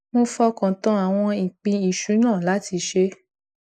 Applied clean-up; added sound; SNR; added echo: neural mask model Resemble Enhance denoiser.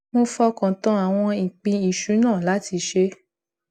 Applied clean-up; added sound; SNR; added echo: none; none; none; none.